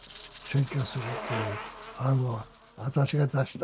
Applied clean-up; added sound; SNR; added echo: none; Rattle (instrument) + Bicycle; 11 dB; none.